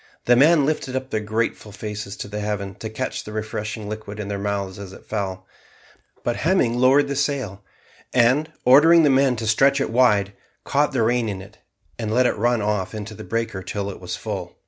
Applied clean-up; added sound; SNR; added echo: none; none; none; none.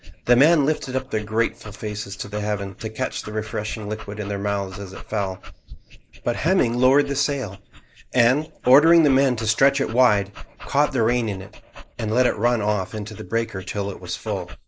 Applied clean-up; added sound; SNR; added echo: neural mask model Resemble Enhance denoiser.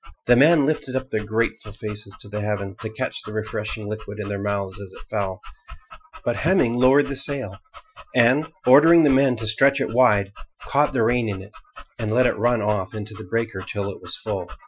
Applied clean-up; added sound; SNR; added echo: classical method Wiener filter.